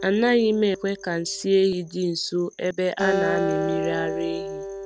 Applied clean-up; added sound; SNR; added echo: none; Acoustic guitar; 6 dB; none.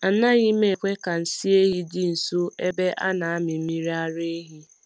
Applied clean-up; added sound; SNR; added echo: none; none; none; none.